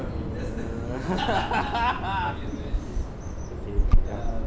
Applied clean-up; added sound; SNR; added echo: none; Bird vocalization, bird call, bird song; -5 dB; none.